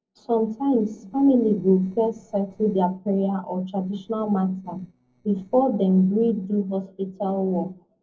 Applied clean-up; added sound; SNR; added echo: neural separator model SepFormer DNS4.